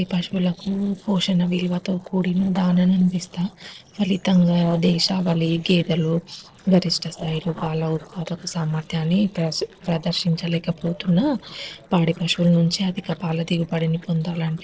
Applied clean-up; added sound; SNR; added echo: neural separator model SepFormer DNS4.